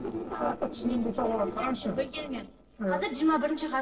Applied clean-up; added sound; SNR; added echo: neural separator model SepFormer DNS4.